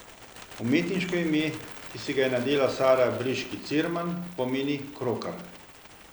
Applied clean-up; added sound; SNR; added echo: none; Bird; 16 dB; none.